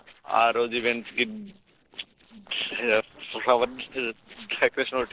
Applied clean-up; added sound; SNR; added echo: neural separator model SepFormer DNS4.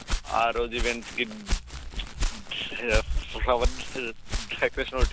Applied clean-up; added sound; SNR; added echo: none; Walk, footsteps; 0 dB; none.